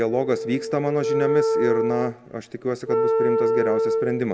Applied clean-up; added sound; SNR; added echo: none; Wind instrument, woodwind instrument; -2 dB; none.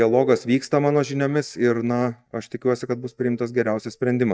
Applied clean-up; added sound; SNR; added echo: neural mask model DeepFilterNet 3.